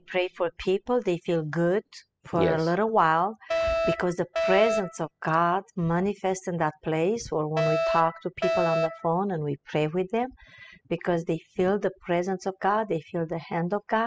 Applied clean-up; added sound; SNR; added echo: classical method spectral subtraction.